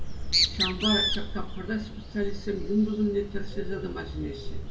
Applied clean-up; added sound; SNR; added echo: none; Bird; -1 dB; reverberation time 0.4 s.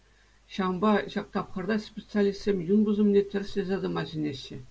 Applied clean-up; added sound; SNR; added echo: none; none; none; none.